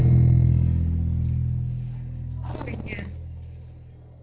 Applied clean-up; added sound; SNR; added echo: neural separator model SepFormer DNS4.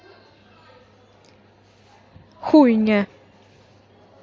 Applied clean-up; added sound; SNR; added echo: none; none; none; none.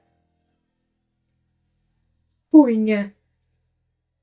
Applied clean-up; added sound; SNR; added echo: neural mask model DeepFilterNet 3.